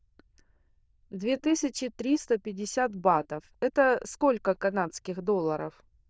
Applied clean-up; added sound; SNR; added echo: neural diffusion model UNIVERSE++.